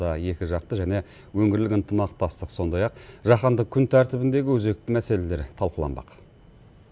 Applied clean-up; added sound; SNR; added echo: none; none; none; none.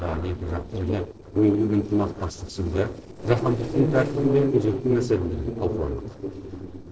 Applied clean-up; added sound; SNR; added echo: neural separator model SepFormer DNS4.